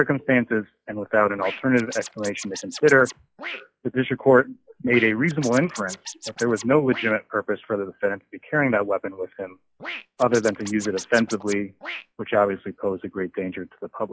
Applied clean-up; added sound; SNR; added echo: classical method log-MMSE.